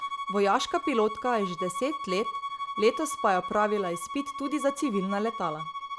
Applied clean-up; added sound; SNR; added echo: none; Bowed string instrument; 7 dB; none.